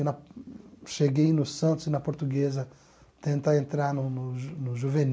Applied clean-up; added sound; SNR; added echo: none; none; none; none.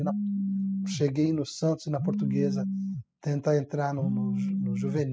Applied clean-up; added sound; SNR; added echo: classical method spectral subtraction.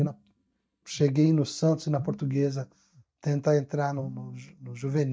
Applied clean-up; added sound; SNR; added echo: neural mask model DeepFilterNet 3.